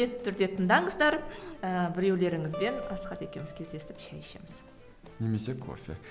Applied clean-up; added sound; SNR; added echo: none; Acoustic guitar; 13 dB; none.